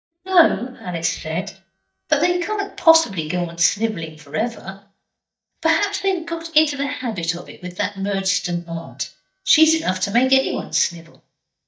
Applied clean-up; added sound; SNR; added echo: neural mask model DeepFilterNet 3.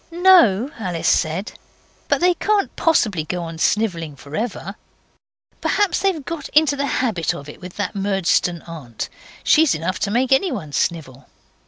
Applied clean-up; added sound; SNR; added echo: none; none; none; none.